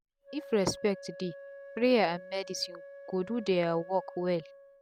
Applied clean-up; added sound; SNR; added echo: none; Wind instrument, woodwind instrument; 16 dB; none.